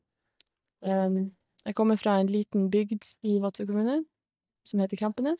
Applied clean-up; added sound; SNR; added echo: neural mask model DeepFilterNet 3.